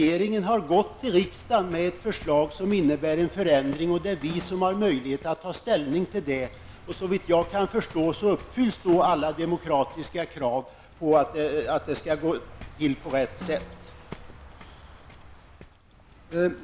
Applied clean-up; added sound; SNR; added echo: none; Waves, surf + Drum; 18 dB; none.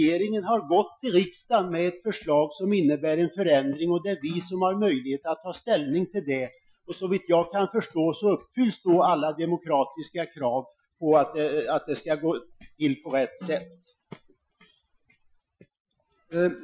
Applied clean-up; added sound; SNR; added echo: classical method Wiener filter.